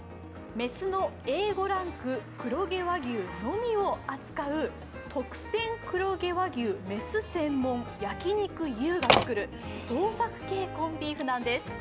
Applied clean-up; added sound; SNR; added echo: none; Slam; -3 dB; none.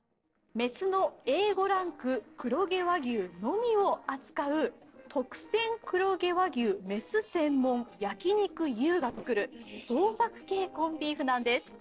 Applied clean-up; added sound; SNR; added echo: neural separator model SepFormer DNS4.